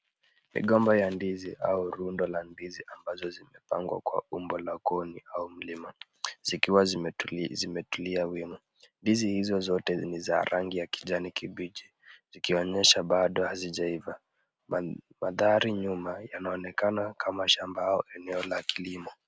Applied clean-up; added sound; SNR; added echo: none; none; none; none.